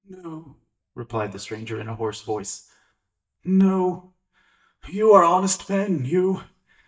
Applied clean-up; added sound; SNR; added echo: neural mask model DeepFilterNet 3.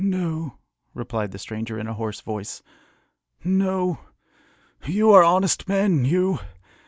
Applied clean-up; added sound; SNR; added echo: none; none; none; none.